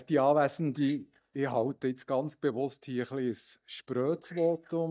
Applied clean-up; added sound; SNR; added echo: neural mask model DeepFilterNet 3.